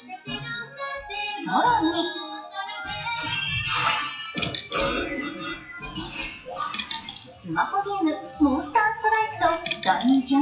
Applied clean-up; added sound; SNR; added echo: classical method WPE with log-MMSE.